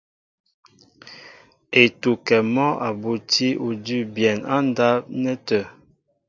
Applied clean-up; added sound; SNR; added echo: none; none; none; none.